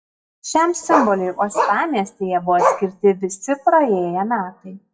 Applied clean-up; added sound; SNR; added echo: classical method WPE with log-MMSE.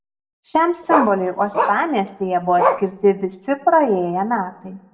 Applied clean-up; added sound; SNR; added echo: none; Bark; 4 dB; reverberation time 0.7 s.